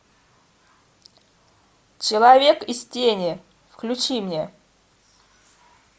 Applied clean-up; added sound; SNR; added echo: none; none; none; none.